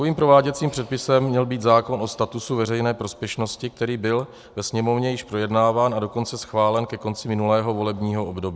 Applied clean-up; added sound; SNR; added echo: none; none; none; none.